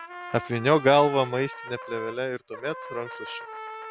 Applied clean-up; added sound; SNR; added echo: none; Trumpet; 13 dB; none.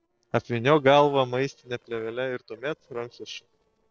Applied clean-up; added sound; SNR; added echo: neural separator model SepFormer DNS4.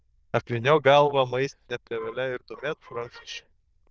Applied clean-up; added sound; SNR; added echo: neural diffusion model UNIVERSE++.